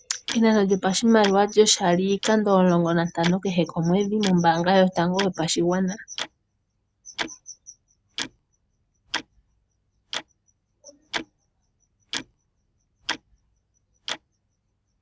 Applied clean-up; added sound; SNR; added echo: none; Tick-tock; 14 dB; none.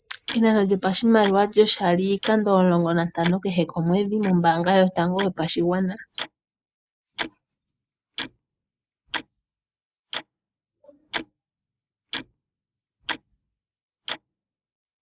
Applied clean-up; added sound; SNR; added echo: neural mask model Resemble Enhance denoiser.